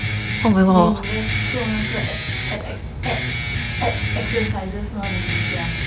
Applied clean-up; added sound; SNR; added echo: none; Guitar; 3 dB; none.